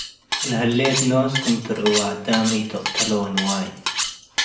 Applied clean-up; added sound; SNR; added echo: none; Cutlery, silverware; 4 dB; reverberation time 0.7 s.